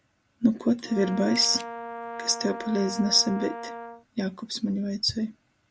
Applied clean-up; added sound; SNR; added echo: none; Brass instrument + Camera; 10 dB; none.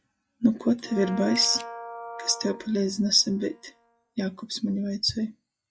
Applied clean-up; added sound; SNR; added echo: classical method log-MMSE.